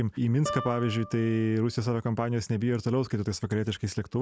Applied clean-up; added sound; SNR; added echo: none; Guitar; 14 dB; none.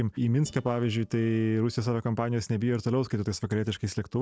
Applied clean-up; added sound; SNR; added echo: neural separator model SepFormer DNS4.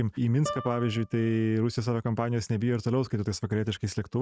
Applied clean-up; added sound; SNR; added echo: neural mask model RNNoise.